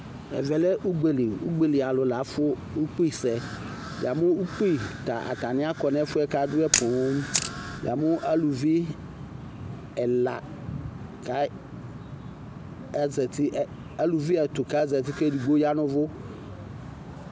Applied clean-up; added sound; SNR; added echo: none; Camera; 5 dB; none.